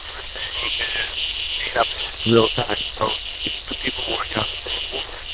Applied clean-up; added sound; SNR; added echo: neural diffusion model UNIVERSE++.